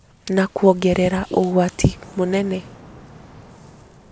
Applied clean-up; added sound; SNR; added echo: none; Ocean; 20 dB; none.